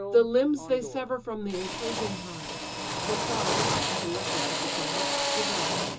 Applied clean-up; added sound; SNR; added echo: none; Drill; 0 dB; reverberation time 0.2 s.